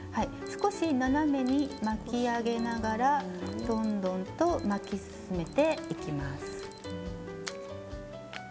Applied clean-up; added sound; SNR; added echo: none; Alarm; 17 dB; none.